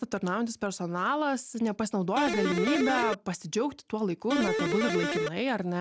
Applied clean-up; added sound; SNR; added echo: none; Electric guitar; 0 dB; none.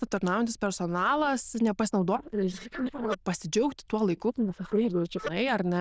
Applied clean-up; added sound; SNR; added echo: neural diffusion model UNIVERSE++.